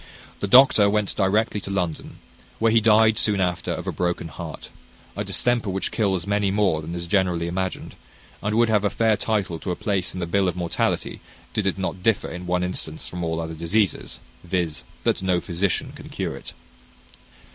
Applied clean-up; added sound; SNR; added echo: none; none; none; none.